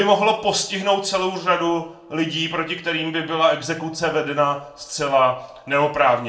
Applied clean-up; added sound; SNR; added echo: none; none; none; reverberation time 0.4 s.